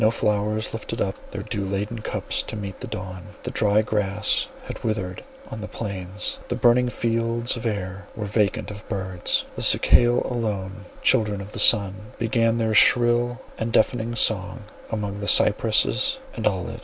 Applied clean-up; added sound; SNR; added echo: none; none; none; none.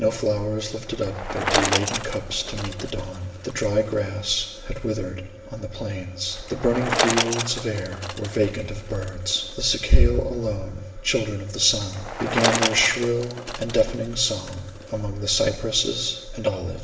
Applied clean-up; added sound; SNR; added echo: none; Bicycle; 7 dB; reverberation time 1.1 s.